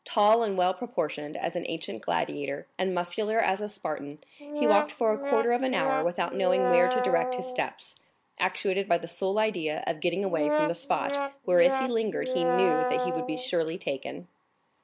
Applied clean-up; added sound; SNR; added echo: none; Brass instrument; 2 dB; none.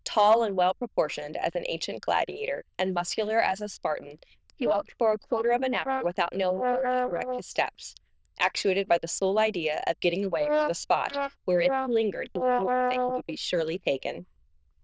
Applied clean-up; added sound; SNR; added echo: neural diffusion model UNIVERSE++.